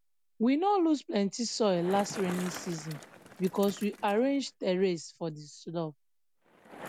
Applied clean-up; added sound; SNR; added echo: none; Bicycle; 17 dB; none.